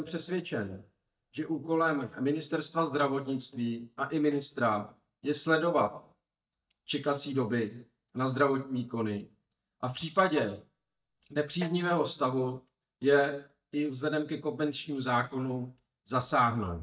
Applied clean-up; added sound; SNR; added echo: neural mask model DeepFilterNet 3.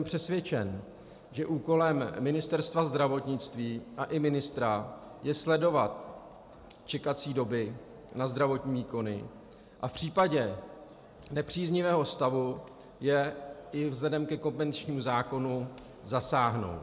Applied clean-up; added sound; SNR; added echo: none; none; none; none.